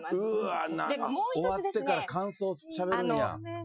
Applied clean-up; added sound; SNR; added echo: classical method Wiener filter.